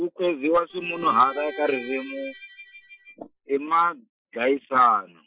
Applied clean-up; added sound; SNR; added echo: classical method Wiener filter.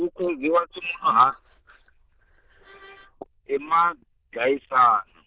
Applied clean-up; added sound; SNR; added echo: neural diffusion model UNIVERSE++.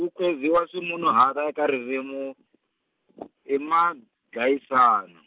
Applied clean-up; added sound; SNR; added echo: none; none; none; none.